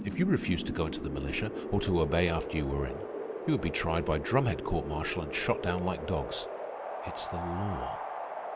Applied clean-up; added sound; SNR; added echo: none; Wind; 5 dB; none.